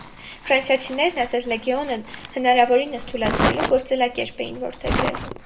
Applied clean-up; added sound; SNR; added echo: none; Crumpling, crinkling; 6 dB; reverberation time 1.4 s.